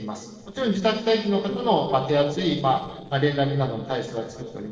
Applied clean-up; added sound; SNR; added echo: neural separator model SepFormer DNS4.